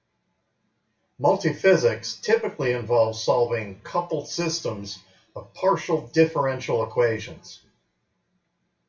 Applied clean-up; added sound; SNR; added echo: none; none; none; reverberation time 0.2 s.